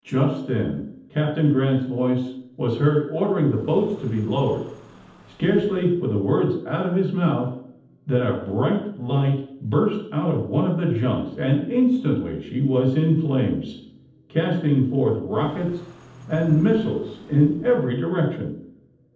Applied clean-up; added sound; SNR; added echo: neural separator model SepFormer DNS4.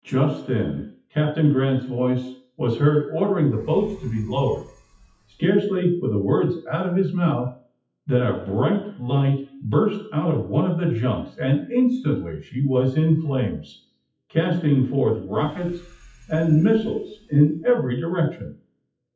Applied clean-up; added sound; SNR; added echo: classical method WPE with log-MMSE.